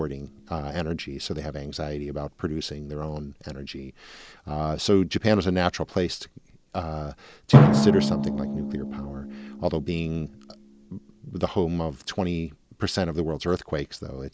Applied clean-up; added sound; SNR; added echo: none; Drum; 1 dB; none.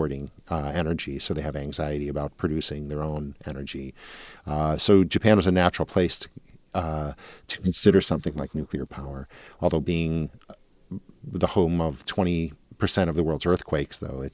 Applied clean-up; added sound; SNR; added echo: neural mask model Resemble Enhance denoiser.